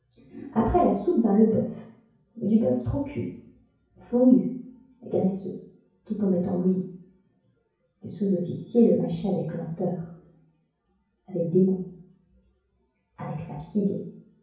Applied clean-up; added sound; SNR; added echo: none; none; none; reverberation time 0.6 s.